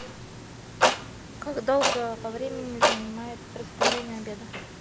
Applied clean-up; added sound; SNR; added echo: none; Clock; -4 dB; none.